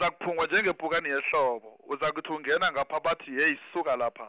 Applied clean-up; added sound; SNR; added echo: none; none; none; none.